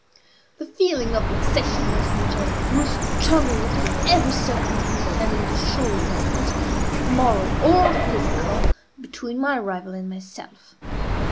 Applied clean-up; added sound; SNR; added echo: none; Chirp, tweet; -3 dB; none.